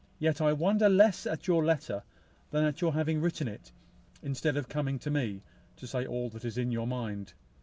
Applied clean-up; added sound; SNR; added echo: none; none; none; none.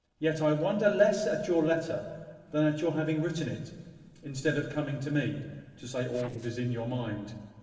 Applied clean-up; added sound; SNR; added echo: neural separator model SepFormer DNS4.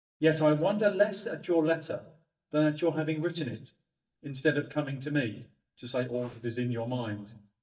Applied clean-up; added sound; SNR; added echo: neural mask model DeepFilterNet 3.